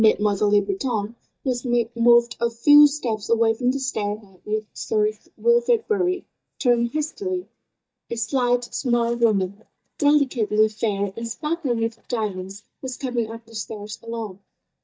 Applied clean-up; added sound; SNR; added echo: neural mask model DeepFilterNet 3.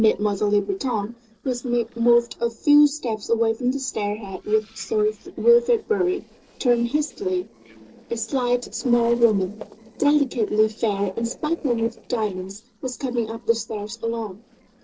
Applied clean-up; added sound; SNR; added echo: neural separator model SepFormer DNS4.